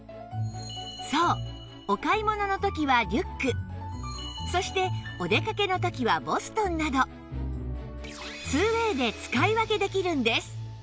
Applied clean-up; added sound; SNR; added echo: none; none; none; none.